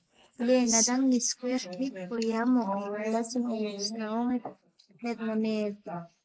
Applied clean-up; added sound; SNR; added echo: neural mask model Resemble Enhance denoiser.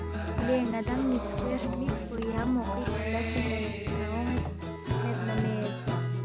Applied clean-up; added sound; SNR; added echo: none; Guitar; -2 dB; none.